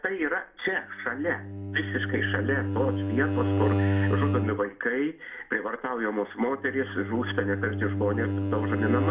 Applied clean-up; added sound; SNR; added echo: none; Bowed string instrument; 0 dB; reverberation time 0.3 s.